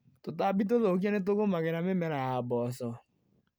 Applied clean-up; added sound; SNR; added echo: none; none; none; none.